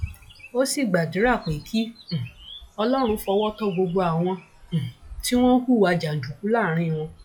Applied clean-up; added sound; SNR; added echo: classical method log-MMSE.